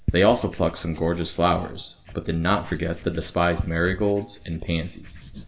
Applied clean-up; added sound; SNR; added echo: none; Writing; 12 dB; reverberation time 0.7 s.